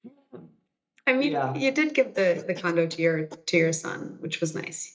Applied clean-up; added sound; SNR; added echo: neural mask model DeepFilterNet 3.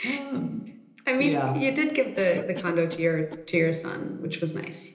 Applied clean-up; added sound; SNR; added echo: none; Cough; 19 dB; reverberation time 1.0 s.